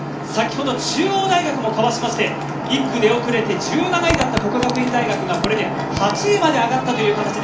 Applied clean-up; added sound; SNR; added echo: none; Fart; 10 dB; reverberation time 0.4 s.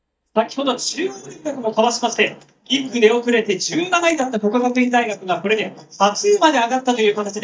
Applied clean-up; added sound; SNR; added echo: neural mask model DeepFilterNet 3.